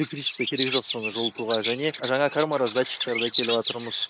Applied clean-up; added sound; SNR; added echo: neural mask model Resemble Enhance denoiser.